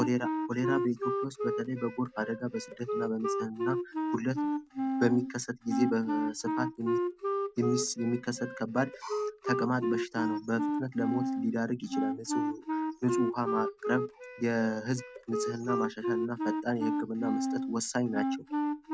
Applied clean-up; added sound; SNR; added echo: none; Wind instrument, woodwind instrument; 1 dB; none.